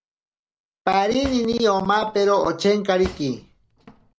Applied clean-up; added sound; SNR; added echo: none; Cutlery, silverware / Drawer open or close; 17 dB; none.